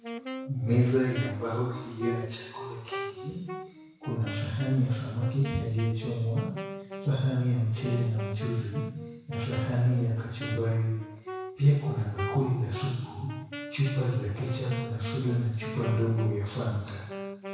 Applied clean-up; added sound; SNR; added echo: none; Wind instrument, woodwind instrument; 11 dB; reverberation time 1.0 s.